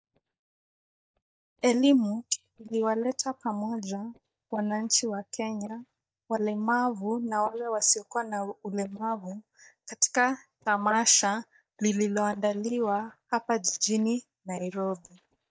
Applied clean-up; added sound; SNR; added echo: neural mask model DeepFilterNet 3.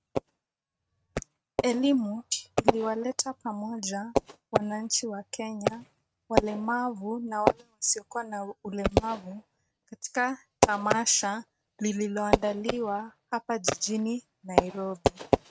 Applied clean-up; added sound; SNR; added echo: neural mask model RNNoise.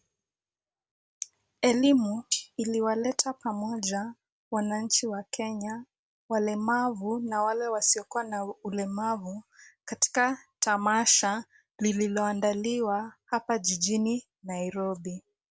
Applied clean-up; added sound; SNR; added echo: none; none; none; none.